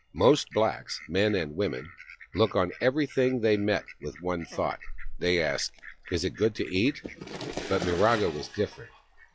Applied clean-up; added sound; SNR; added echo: classical method log-MMSE.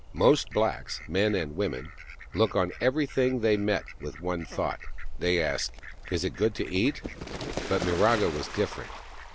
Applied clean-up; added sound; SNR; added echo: none; Fowl; 10 dB; none.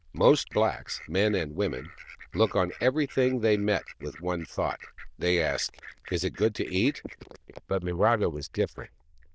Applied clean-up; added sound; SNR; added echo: neural diffusion model UNIVERSE++.